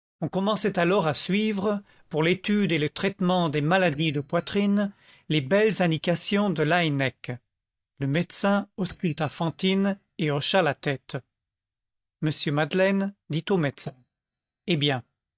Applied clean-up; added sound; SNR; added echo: neural mask model DeepFilterNet 3.